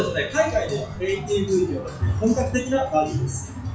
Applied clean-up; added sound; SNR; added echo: classical method WPE with log-MMSE.